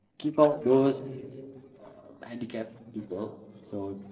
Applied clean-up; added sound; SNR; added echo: neural separator model SepFormer DNS4.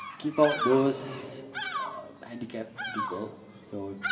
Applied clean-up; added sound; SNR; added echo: none; Bird vocalization, bird call, bird song; 6 dB; reverberation time 2.3 s.